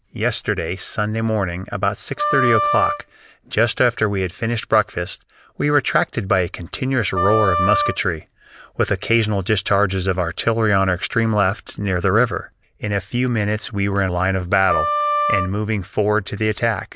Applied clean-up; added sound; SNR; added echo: none; Wind instrument, woodwind instrument; 2 dB; none.